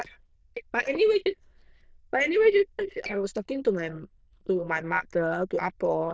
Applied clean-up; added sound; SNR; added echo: neural diffusion model UNIVERSE++.